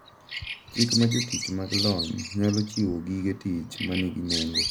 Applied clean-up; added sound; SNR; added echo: none; Bird vocalization, bird call, bird song; 5 dB; none.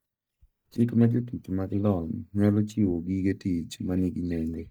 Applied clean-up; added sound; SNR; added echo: neural mask model DeepFilterNet 3.